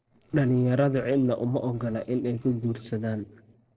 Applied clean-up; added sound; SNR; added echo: neural separator model SepFormer DNS4.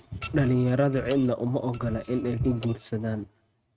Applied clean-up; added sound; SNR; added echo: neural mask model RNNoise.